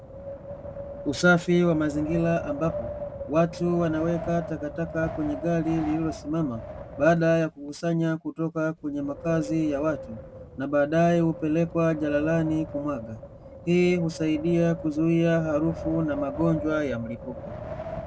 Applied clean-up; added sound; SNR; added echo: none; Wind; 11 dB; none.